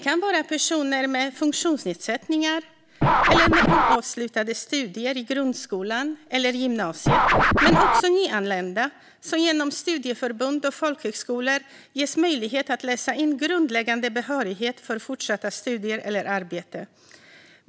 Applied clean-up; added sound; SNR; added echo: none; Scratching (performance technique); -3 dB; none.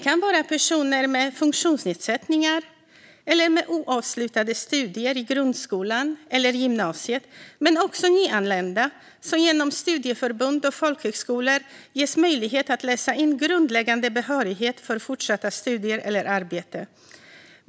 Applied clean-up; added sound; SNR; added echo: none; none; none; none.